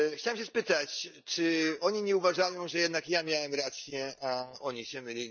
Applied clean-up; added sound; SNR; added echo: neural mask model DeepFilterNet 3.